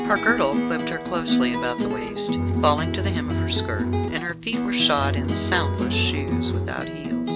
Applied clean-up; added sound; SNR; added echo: none; Bowed string instrument + Acoustic guitar; -1 dB; none.